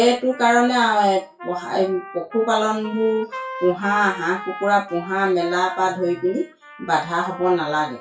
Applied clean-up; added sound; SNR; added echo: classical method WPE with log-MMSE.